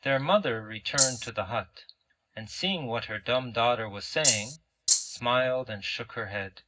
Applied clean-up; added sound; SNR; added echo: none; Rattle (instrument); -4 dB; reverberation time 0.4 s.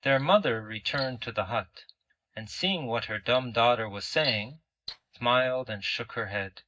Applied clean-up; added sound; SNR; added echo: neural mask model DeepFilterNet 3.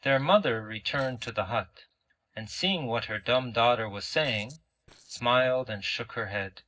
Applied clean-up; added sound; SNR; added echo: neural separator model SepFormer DNS4.